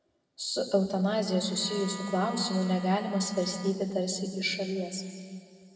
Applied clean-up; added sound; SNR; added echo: none; Bowed string instrument; 17 dB; reverberation time 2.1 s.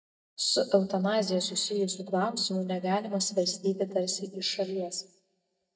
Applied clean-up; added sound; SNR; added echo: neural mask model DeepFilterNet 3.